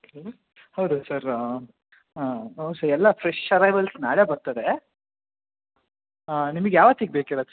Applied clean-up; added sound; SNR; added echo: none; none; none; none.